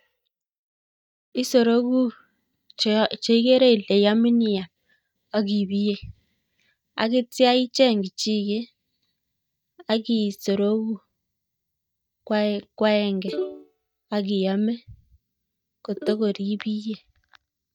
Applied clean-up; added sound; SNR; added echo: neural mask model DeepFilterNet 3.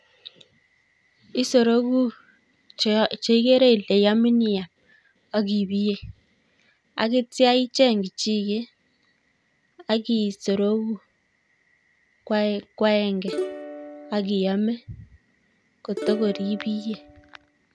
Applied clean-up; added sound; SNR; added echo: none; Plucked string instrument; 10 dB; none.